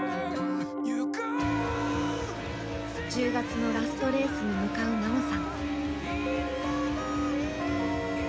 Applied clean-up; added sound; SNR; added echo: none; Piano; 0 dB; none.